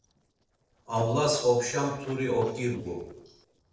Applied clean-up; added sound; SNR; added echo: neural separator model SepFormer DNS4.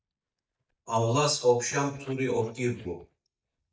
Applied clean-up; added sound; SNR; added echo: neural mask model DeepFilterNet 3.